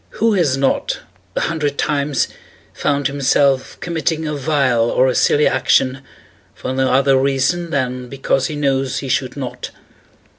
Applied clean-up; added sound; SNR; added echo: none; none; none; none.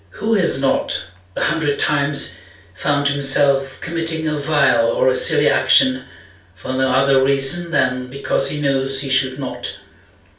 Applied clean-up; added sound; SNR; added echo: none; none; none; reverberation time 0.3 s.